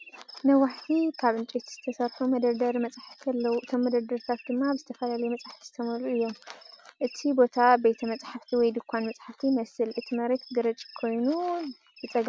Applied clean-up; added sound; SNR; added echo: none; none; none; none.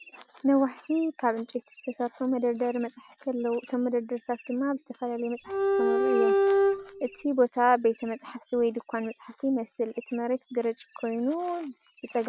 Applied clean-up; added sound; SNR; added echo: none; Bowed string instrument; -4 dB; none.